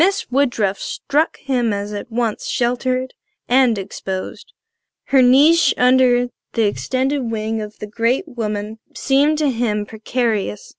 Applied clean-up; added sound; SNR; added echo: none; none; none; none.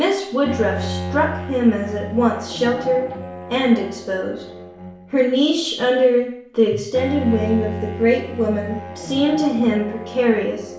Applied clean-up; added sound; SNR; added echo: none; Bowed string instrument; 11 dB; reverberation time 0.6 s.